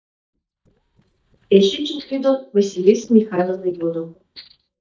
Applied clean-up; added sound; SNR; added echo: neural mask model DeepFilterNet 3.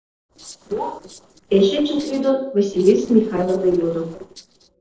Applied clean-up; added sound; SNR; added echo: neural separator model SepFormer DNS4.